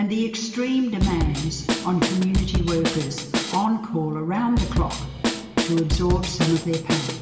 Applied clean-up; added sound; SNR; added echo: none; Drum kit; 1 dB; reverberation time 2.1 s.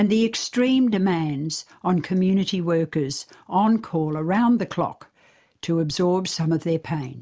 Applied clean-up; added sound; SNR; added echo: none; none; none; none.